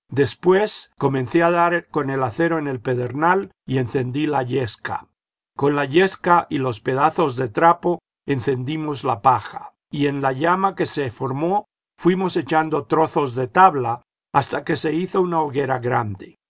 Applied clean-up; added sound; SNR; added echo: none; none; none; none.